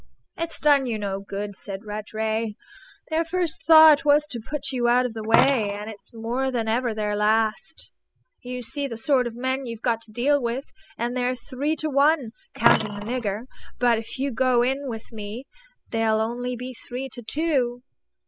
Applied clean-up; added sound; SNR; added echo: classical method spectral subtraction.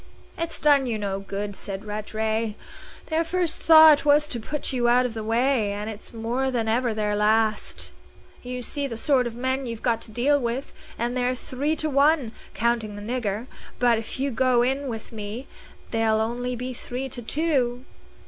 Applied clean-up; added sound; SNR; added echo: none; none; none; none.